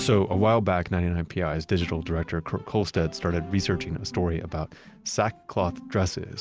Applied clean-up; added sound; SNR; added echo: none; none; none; none.